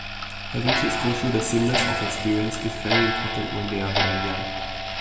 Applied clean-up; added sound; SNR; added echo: none; Clock; 1 dB; reverberation time 2.0 s.